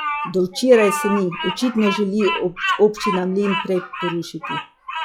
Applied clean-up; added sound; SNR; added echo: classical method log-MMSE.